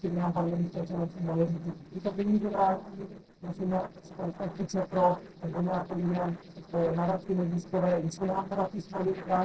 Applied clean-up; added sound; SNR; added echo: neural separator model SepFormer DNS4.